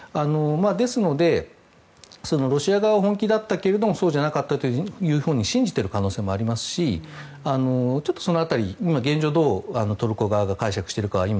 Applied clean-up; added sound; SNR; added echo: none; none; none; none.